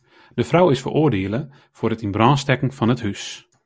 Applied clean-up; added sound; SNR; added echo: none; none; none; none.